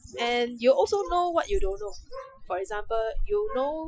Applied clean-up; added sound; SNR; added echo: classical method Wiener filter.